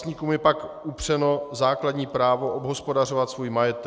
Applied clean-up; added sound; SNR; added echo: none; none; none; none.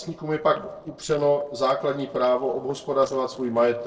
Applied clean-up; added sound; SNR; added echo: neural separator model SepFormer DNS4.